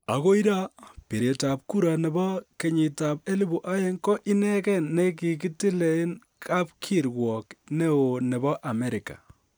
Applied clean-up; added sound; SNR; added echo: none; none; none; none.